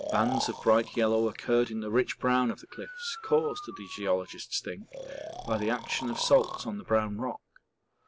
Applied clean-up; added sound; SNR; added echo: none; Breathing; 12 dB; none.